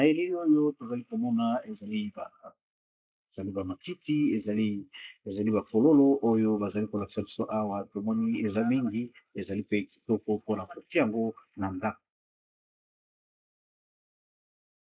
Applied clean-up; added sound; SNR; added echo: neural mask model Resemble Enhance denoiser.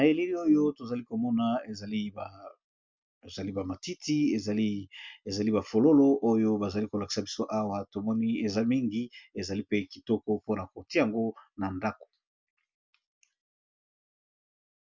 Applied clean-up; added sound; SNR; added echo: none; none; none; none.